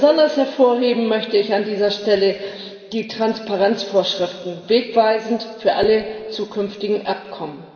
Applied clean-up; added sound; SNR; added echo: none; none; none; reverberation time 1.6 s.